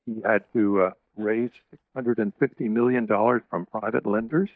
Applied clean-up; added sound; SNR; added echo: neural mask model DeepFilterNet 3.